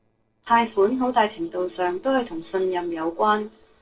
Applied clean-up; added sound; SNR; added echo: neural separator model SepFormer DNS4.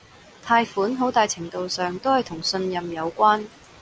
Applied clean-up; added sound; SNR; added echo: none; none; none; none.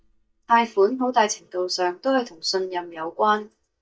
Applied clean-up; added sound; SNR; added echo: neural mask model DeepFilterNet 3.